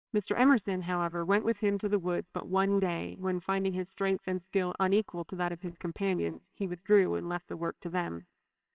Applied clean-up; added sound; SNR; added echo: neural separator model SepFormer WHAMR!.